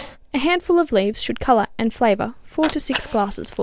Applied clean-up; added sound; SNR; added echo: none; Cat; 15 dB; none.